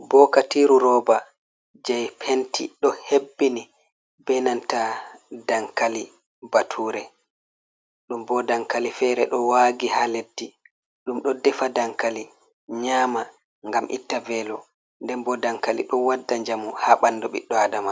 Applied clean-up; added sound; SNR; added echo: none; none; none; none.